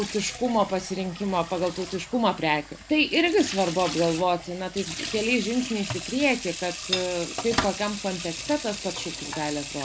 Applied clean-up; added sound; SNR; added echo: none; Sink (filling or washing) / Water tap, faucet; 9 dB; none.